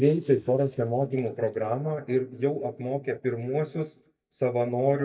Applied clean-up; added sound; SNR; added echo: neural mask model DeepFilterNet 3.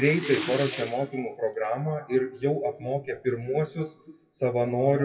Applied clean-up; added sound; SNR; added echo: classical method WPE with log-MMSE.